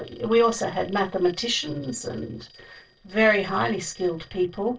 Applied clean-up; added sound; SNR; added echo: neural separator model SepFormer DNS4.